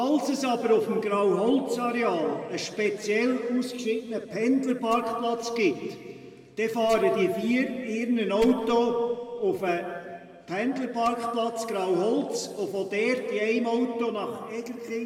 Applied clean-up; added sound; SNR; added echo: none; none; none; reverberation time 1.7 s.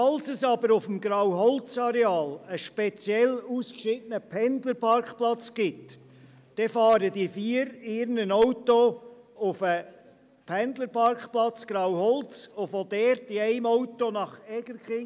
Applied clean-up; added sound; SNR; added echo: none; none; none; none.